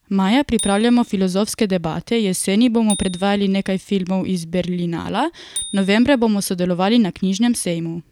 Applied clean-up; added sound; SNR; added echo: none; Bicycle bell; 18 dB; none.